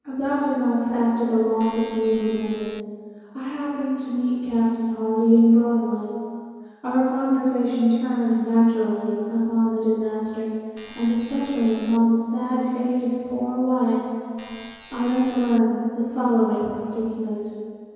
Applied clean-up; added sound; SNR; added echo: none; Alarm; 18 dB; reverberation time 2.2 s.